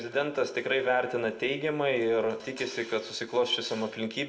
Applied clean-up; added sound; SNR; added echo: none; none; none; reverberation time 0.4 s.